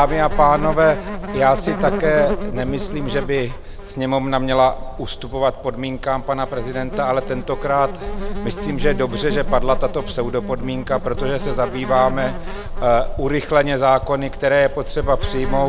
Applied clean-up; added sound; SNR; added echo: none; Insect; 5 dB; none.